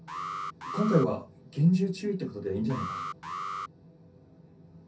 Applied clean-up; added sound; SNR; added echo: none; Alarm; 8 dB; reverberation time 0.3 s.